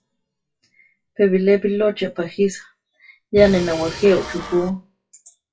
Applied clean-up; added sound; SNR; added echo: classical method WPE with log-MMSE.